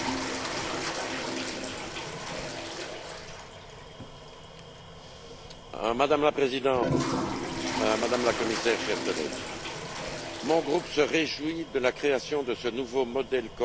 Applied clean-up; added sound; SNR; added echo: none; Toilet flush; 4 dB; none.